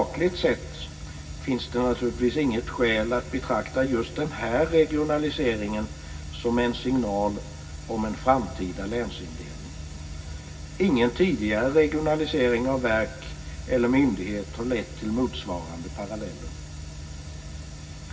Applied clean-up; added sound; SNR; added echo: none; none; none; reverberation time 0.4 s.